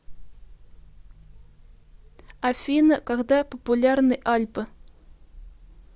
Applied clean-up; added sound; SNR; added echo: none; none; none; none.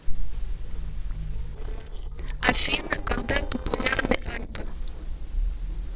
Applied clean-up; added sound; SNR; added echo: neural separator model SepFormer DNS4.